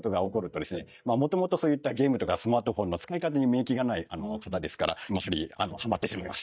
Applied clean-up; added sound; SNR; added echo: neural mask model DeepFilterNet 3.